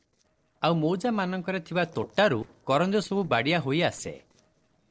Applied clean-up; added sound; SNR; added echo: neural separator model SepFormer DNS4.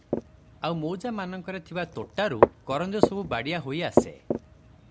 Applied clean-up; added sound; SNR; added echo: none; Walk, footsteps; -3 dB; none.